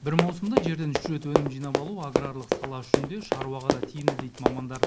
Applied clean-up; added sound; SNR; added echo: none; Run; -3 dB; none.